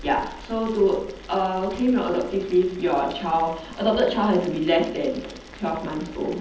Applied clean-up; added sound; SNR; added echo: none; Boiling; 19 dB; reverberation time 0.8 s.